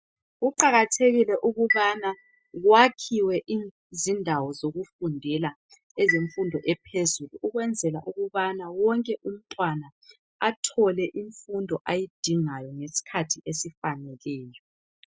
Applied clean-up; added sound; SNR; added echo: classical method spectral subtraction.